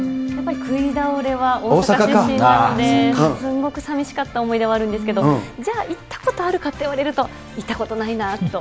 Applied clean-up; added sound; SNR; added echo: none; Piano; 14 dB; none.